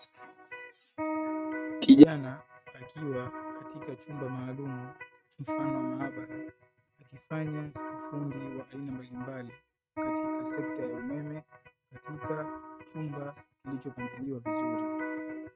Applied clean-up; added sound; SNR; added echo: neural mask model RNNoise.